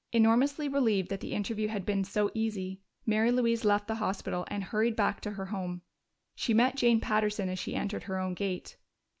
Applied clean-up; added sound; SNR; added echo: none; none; none; none.